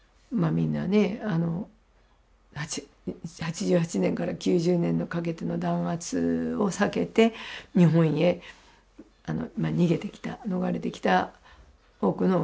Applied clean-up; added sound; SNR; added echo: none; none; none; none.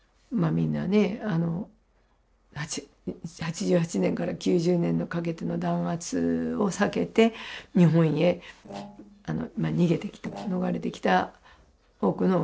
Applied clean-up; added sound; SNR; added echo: neural separator model SepFormer DNS4.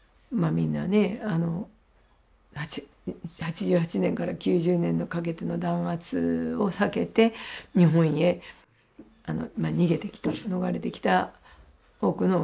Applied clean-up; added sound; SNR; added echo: neural mask model Resemble Enhance denoiser.